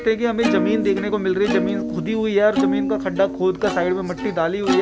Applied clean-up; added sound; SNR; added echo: none; Plucked string instrument; 4 dB; none.